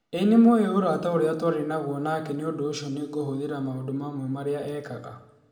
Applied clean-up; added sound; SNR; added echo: none; none; none; reverberation time 1.0 s.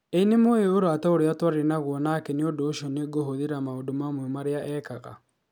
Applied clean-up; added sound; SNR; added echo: none; none; none; none.